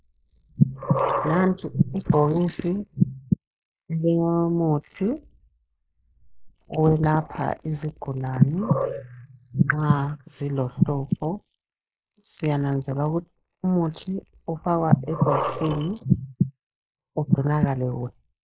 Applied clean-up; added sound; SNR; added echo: neural mask model Resemble Enhance denoiser.